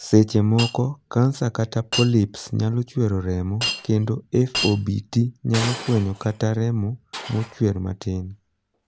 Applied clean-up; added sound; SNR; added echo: none; Shatter; 12 dB; none.